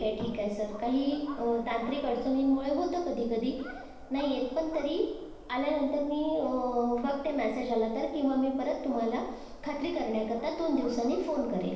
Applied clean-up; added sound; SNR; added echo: none; Dog; 15 dB; reverberation time 0.9 s.